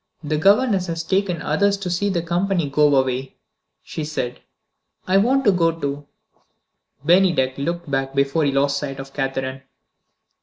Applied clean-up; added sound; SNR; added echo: none; none; none; none.